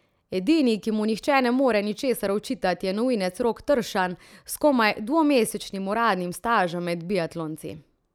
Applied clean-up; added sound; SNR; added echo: none; none; none; none.